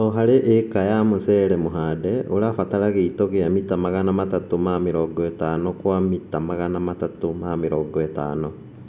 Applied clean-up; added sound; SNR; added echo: none; none; none; none.